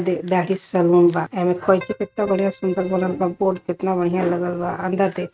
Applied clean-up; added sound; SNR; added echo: neural mask model RNNoise.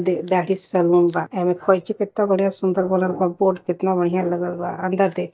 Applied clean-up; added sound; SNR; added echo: neural mask model DeepFilterNet 3.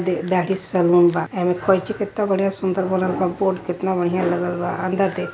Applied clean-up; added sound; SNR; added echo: none; none; none; none.